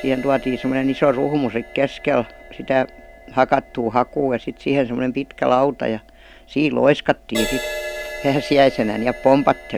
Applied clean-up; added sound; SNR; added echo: none; Crash cymbal; 14 dB; none.